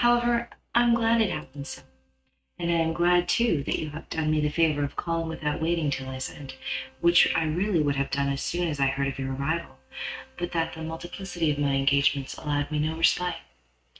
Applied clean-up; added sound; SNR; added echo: neural mask model RNNoise.